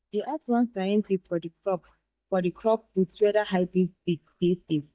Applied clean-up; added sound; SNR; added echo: neural mask model DeepFilterNet 3.